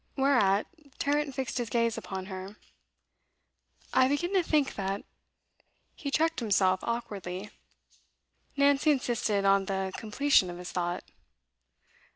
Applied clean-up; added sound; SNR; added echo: none; none; none; none.